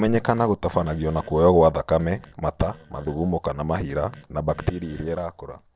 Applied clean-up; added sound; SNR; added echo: neural separator model SepFormer DNS4.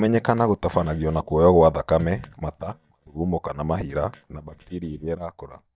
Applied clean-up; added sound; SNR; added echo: neural mask model DeepFilterNet 3.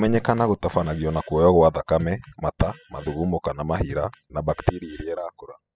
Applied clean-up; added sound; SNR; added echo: classical method spectral subtraction.